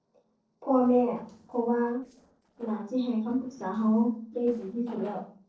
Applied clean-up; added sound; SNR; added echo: neural separator model SepFormer DNS4.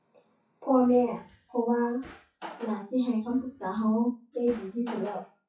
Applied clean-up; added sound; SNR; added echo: classical method WPE with log-MMSE.